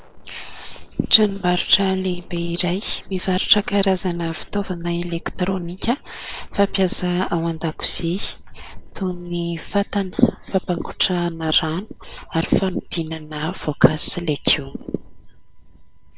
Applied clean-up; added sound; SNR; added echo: neural separator model SepFormer WHAM!.